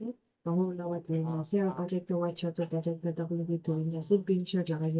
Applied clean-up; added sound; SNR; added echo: neural mask model DeepFilterNet 3.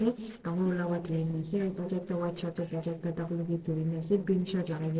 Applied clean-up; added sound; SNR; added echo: neural separator model SepFormer DNS4.